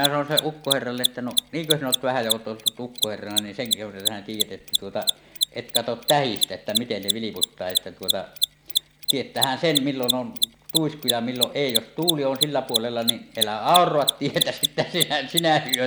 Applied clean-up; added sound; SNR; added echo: none; Mechanisms; 1 dB; none.